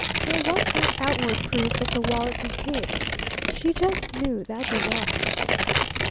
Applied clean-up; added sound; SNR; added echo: none; Tearing; -4 dB; none.